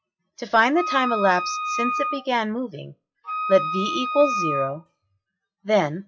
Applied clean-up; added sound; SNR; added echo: classical method log-MMSE.